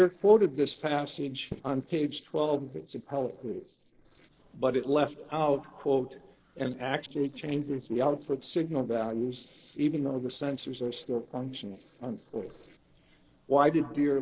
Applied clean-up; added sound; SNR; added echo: neural separator model SepFormer DNS4.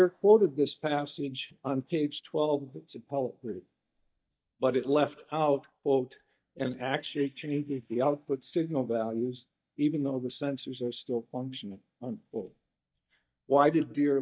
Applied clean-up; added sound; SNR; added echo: neural mask model DeepFilterNet 3.